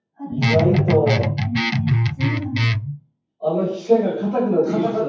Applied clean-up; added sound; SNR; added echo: classical method WPE with log-MMSE.